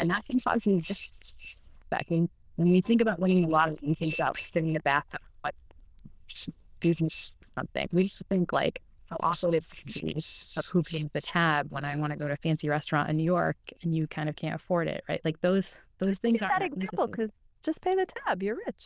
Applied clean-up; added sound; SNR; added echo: neural diffusion model UNIVERSE++.